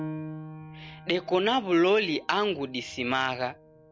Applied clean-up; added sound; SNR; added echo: none; Piano; 15 dB; none.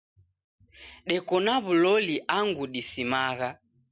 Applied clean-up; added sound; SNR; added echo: none; none; none; none.